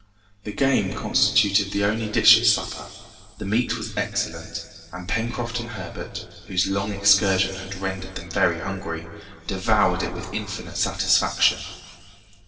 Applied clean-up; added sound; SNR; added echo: none; none; none; reverberation time 2.3 s.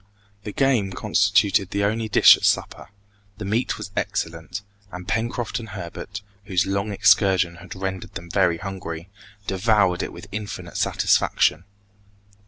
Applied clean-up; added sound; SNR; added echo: none; none; none; none.